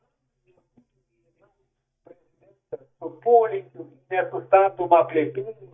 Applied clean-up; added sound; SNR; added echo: neural mask model DeepFilterNet 3.